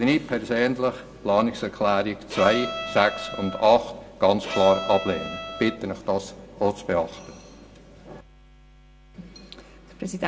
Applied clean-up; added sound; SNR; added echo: none; Bowed string instrument; 8 dB; reverberation time 0.8 s.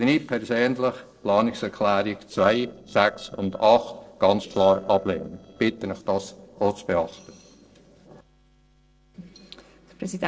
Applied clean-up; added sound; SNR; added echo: neural separator model SepFormer DNS4.